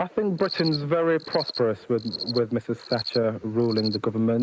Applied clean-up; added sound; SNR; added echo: neural mask model Resemble Enhance denoiser.